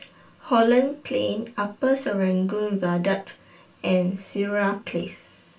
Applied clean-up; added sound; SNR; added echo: none; none; none; reverberation time 0.2 s.